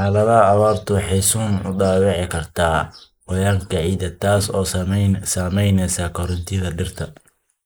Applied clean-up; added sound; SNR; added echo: neural mask model Resemble Enhance denoiser.